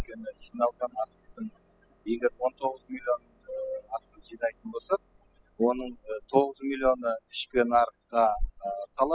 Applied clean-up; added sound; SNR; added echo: classical method spectral subtraction.